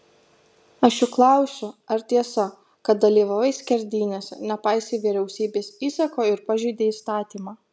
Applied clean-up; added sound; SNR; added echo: none; none; none; none.